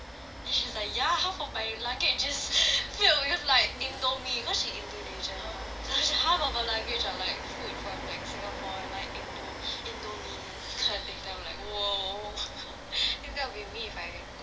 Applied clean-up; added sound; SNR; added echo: none; Domestic sounds, home sounds; 10 dB; none.